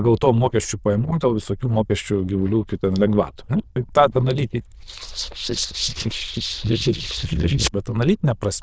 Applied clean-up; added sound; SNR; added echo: neural diffusion model UNIVERSE++.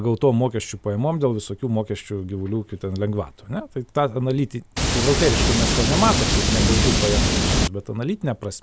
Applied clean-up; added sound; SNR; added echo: none; Water; -4 dB; none.